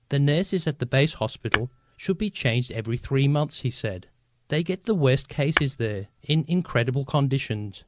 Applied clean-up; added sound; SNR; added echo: none; Tap / Hammer; 7 dB; none.